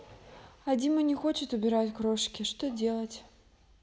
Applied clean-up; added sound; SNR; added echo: none; none; none; none.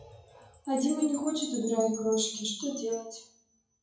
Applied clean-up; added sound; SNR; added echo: classical method WPE with log-MMSE.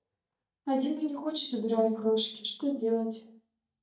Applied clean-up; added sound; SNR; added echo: neural mask model DeepFilterNet 3.